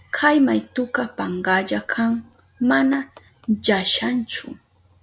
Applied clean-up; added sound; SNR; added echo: none; none; none; none.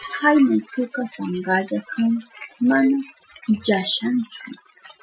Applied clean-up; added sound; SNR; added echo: classical method Wiener filter.